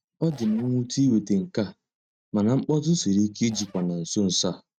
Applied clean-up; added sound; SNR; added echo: neural mask model RNNoise.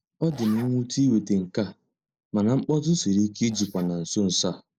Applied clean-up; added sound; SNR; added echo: neural mask model Resemble Enhance denoiser.